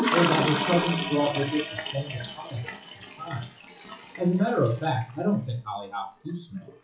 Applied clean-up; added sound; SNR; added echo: classical method WPE with log-MMSE.